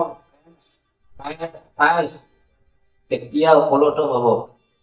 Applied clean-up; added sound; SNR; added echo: neural mask model DeepFilterNet 3.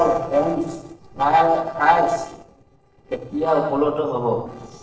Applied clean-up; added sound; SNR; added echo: neural separator model SepFormer DNS4.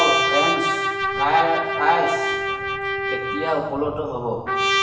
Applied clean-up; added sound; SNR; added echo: none; Trumpet; -1 dB; reverberation time 1.0 s.